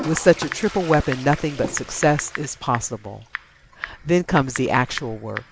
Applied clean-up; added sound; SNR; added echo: none; Typing + Toilet flush; 11 dB; none.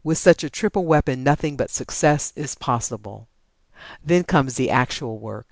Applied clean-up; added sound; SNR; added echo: none; none; none; none.